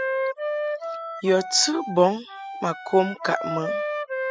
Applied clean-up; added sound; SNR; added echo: classical method spectral subtraction.